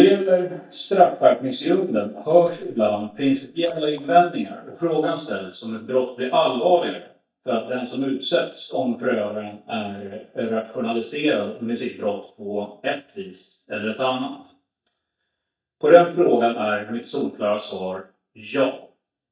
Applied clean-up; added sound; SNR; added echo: neural mask model DeepFilterNet 3.